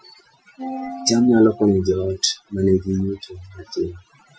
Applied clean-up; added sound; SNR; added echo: classical method Wiener filter.